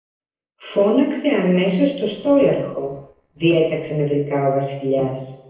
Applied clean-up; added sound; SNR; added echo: neural separator model SepFormer DNS4.